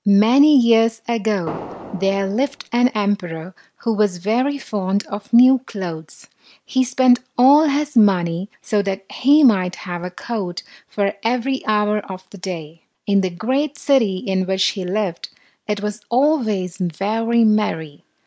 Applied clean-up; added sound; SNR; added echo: none; Fireworks; 14 dB; none.